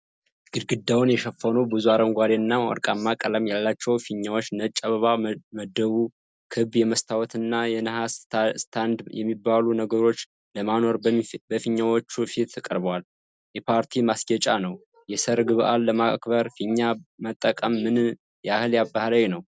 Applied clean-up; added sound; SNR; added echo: none; none; none; none.